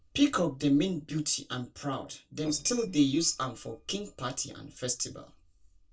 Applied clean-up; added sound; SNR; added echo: neural separator model SepFormer DNS4.